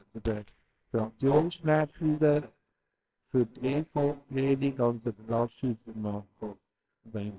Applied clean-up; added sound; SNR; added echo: neural separator model SepFormer WHAMR!.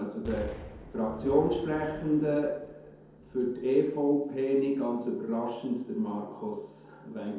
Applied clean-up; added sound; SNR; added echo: none; Explosion; 18 dB; reverberation time 0.9 s.